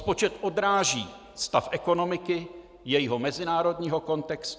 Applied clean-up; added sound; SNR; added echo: none; none; none; none.